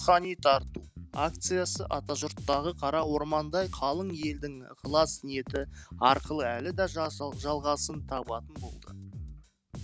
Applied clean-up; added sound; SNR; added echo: none; Bass guitar; 12 dB; none.